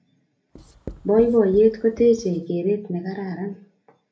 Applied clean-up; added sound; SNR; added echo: none; Writing; 19 dB; reverberation time 0.3 s.